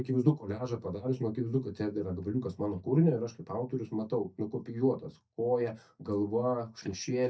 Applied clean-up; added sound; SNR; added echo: neural mask model DeepFilterNet 3.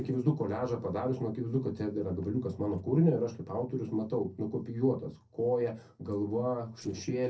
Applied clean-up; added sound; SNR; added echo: neural separator model SepFormer DNS4.